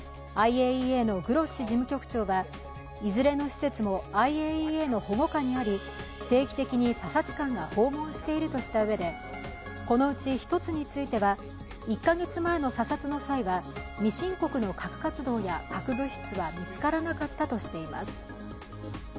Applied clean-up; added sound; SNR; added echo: none; none; none; none.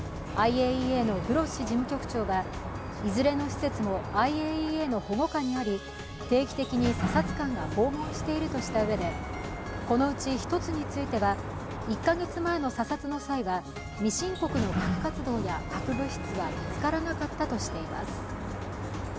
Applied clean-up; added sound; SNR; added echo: none; Sliding door; 6 dB; none.